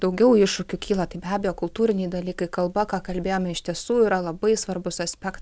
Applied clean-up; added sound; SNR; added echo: none; none; none; none.